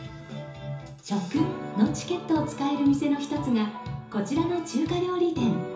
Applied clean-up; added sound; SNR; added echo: none; none; none; reverberation time 0.7 s.